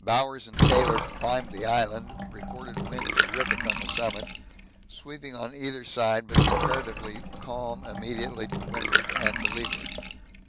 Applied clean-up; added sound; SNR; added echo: none; Bathtub (filling or washing) / Water; -3 dB; none.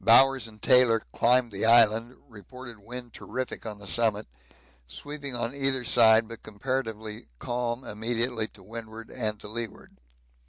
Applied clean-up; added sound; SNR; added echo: none; none; none; none.